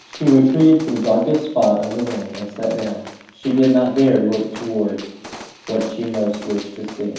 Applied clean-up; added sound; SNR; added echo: none; Gunshot, gunfire; 19 dB; reverberation time 0.9 s.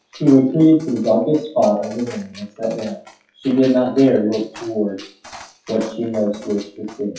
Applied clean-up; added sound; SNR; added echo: classical method WPE with log-MMSE.